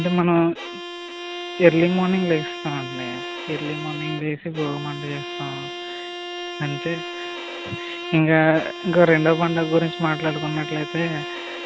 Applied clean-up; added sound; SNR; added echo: none; Bowed string instrument; 10 dB; none.